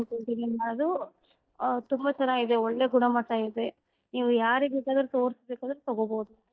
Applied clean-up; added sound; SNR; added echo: neural mask model DeepFilterNet 3.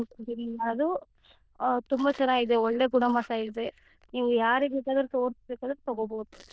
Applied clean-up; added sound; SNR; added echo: neural diffusion model UNIVERSE++.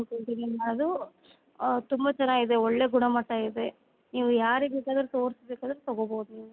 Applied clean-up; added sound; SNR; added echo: none; none; none; none.